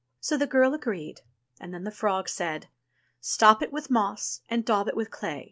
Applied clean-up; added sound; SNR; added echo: none; none; none; none.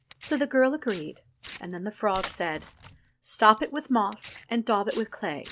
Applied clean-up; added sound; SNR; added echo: none; Tearing; 17 dB; none.